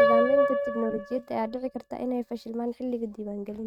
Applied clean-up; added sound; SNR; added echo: neural mask model RNNoise.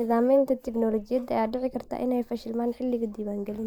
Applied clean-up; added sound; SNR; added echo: neural mask model Resemble Enhance denoiser.